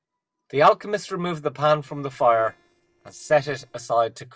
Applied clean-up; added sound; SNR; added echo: neural separator model SepFormer DNS4.